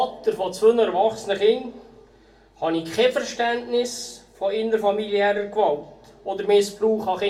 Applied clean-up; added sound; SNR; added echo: none; none; none; reverberation time 0.3 s.